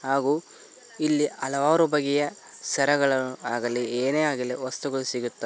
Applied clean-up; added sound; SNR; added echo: none; none; none; none.